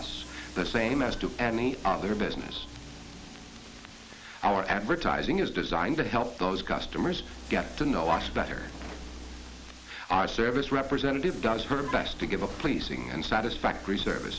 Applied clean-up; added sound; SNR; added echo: none; Vehicle; 14 dB; none.